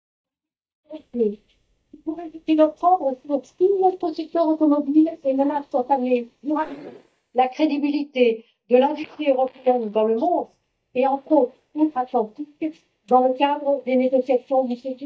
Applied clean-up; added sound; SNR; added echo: neural mask model DeepFilterNet 3.